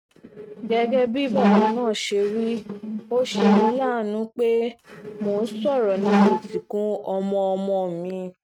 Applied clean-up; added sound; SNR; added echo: neural mask model RNNoise.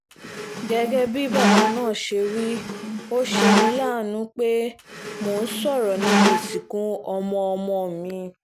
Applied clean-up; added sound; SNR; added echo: none; Squeak; -2 dB; none.